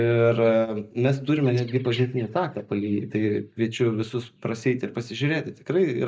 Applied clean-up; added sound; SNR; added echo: neural mask model DeepFilterNet 3.